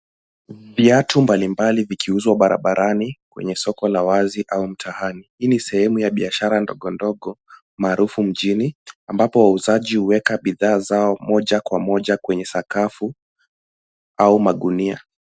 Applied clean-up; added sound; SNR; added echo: none; none; none; none.